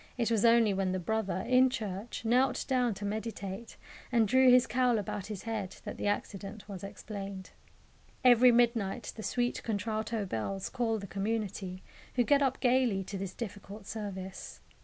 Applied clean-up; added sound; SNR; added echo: none; none; none; none.